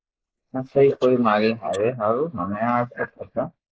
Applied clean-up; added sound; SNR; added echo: neural mask model Resemble Enhance denoiser.